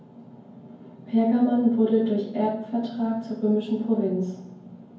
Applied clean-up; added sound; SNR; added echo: none; none; none; reverberation time 0.9 s.